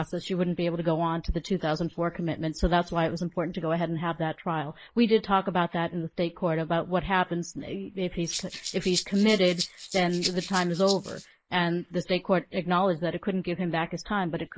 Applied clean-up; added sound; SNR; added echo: neural mask model Resemble Enhance denoiser.